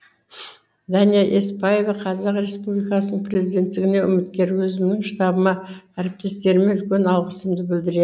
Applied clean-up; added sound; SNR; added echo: none; none; none; none.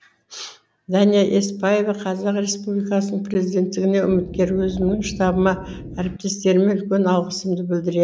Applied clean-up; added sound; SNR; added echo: none; Wind instrument, woodwind instrument; 13 dB; none.